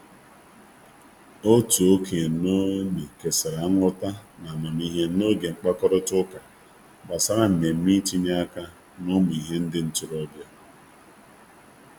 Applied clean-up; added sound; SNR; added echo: none; none; none; none.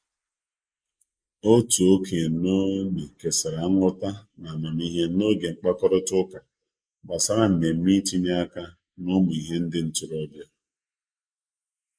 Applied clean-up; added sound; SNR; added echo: neural mask model Resemble Enhance denoiser.